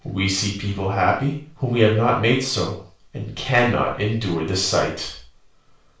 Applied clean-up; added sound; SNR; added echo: none; none; none; reverberation time 0.4 s.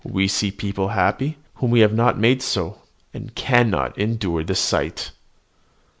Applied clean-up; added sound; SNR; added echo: none; none; none; none.